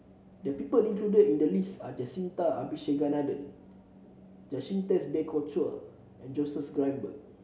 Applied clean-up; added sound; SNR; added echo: none; none; none; none.